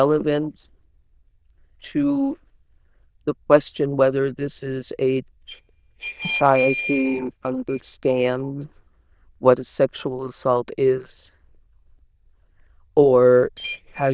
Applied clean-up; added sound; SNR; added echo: neural diffusion model UNIVERSE++.